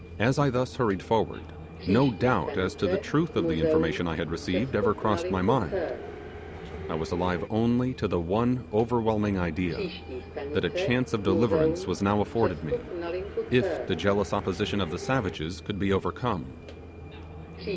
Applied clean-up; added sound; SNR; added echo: none; Subway, metro, underground; 6 dB; none.